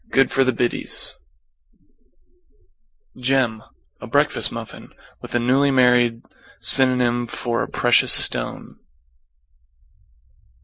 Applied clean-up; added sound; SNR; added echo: neural mask model Resemble Enhance denoiser.